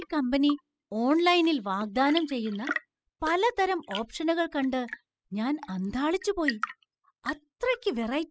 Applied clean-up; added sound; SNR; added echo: classical method spectral subtraction.